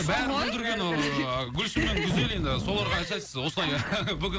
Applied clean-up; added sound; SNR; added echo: none; Zipper (clothing); 8 dB; none.